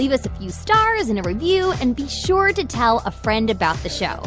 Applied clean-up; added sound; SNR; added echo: none; none; none; none.